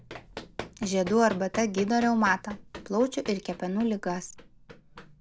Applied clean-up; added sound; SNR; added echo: none; Run; 15 dB; none.